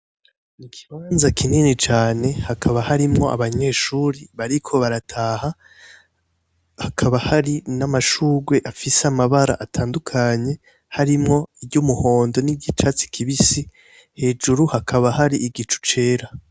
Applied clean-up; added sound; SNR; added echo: none; none; none; none.